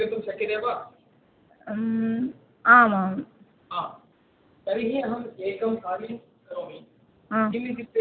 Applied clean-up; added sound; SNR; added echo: none; none; none; none.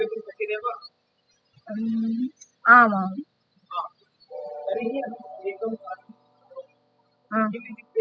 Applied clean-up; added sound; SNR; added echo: classical method spectral subtraction.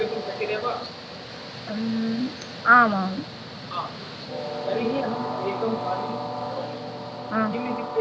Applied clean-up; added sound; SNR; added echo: none; Train; 6 dB; none.